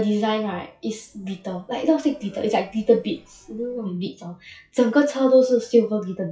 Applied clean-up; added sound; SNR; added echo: classical method WPE with log-MMSE.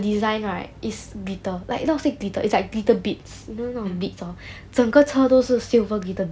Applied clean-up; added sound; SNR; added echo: none; none; none; none.